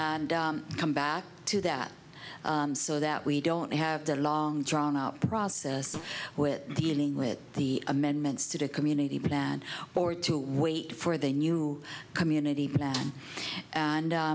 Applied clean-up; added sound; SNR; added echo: none; Snare drum + Fart; 15 dB; none.